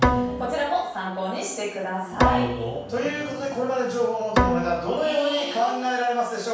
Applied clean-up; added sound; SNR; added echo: none; Bowed string instrument; 2 dB; reverberation time 0.7 s.